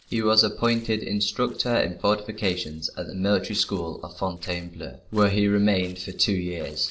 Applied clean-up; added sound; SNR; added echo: neural separator model SepFormer DNS4.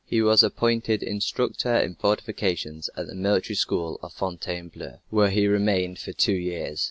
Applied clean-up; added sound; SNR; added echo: none; none; none; none.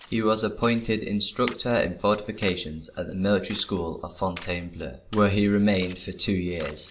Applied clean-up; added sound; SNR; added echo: none; Splash, splatter; 19 dB; reverberation time 0.4 s.